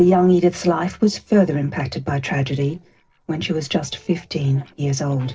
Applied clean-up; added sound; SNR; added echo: neural separator model SepFormer DNS4.